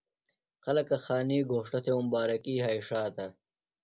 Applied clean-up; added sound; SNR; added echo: none; none; none; none.